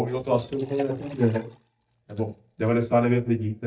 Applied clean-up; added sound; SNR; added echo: neural mask model DeepFilterNet 3.